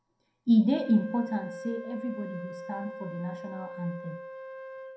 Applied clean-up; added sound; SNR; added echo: none; Wind instrument, woodwind instrument; 12 dB; reverberation time 0.4 s.